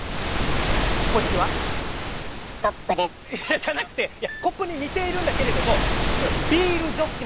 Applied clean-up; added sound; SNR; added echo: none; Waves, surf; -2 dB; none.